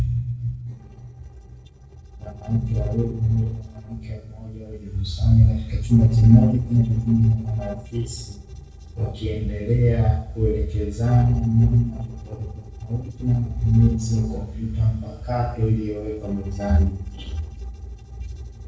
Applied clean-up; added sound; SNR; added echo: neural separator model SepFormer DNS4.